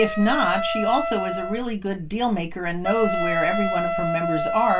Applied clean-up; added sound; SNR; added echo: none; Wind instrument, woodwind instrument; 3 dB; reverberation time 0.2 s.